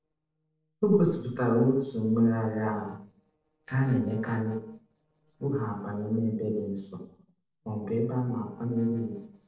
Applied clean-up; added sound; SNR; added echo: neural separator model SepFormer DNS4.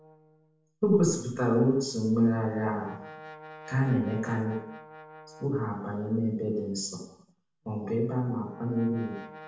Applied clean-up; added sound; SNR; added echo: none; Brass instrument; 20 dB; reverberation time 0.7 s.